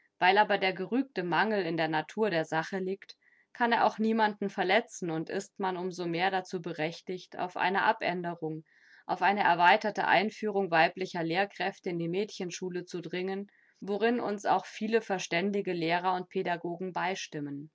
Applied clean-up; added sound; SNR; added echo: none; none; none; none.